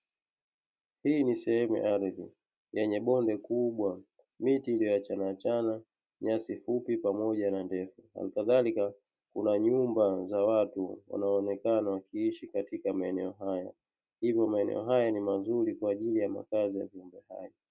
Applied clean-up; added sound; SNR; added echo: none; none; none; none.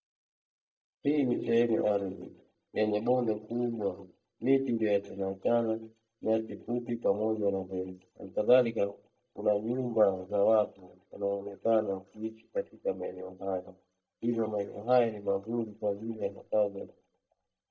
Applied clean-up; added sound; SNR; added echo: neural mask model DeepFilterNet 3.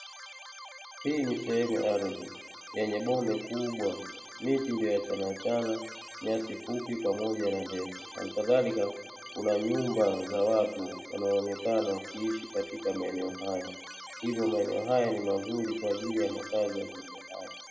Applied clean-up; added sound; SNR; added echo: none; Keyboard (musical); 14 dB; reverberation time 0.9 s.